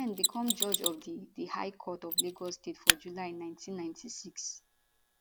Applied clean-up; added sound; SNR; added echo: none; Mechanisms; -3 dB; none.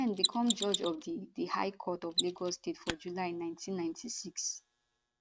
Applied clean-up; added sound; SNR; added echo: neural mask model RNNoise.